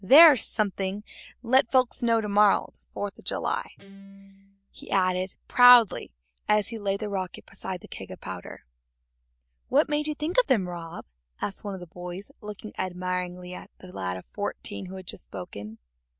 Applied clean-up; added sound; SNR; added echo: none; Guitar; 19 dB; none.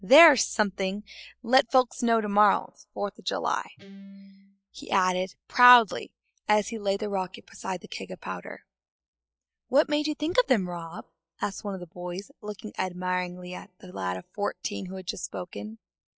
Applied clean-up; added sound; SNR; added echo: classical method log-MMSE.